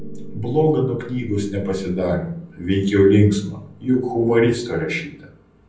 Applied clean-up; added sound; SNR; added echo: none; Piano; 18 dB; reverberation time 0.6 s.